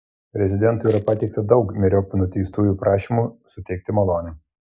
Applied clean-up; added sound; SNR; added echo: neural mask model Resemble Enhance denoiser.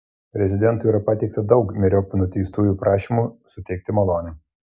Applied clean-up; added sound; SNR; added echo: none; none; none; none.